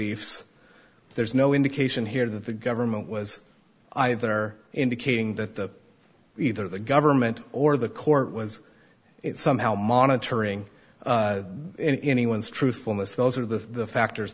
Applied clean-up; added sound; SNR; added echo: none; none; none; none.